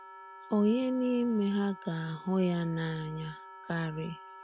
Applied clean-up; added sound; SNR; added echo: none; Wind instrument, woodwind instrument; 17 dB; none.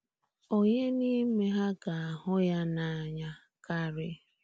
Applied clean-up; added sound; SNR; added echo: none; none; none; none.